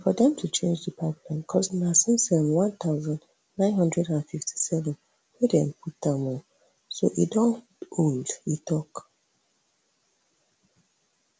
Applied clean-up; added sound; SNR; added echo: none; none; none; none.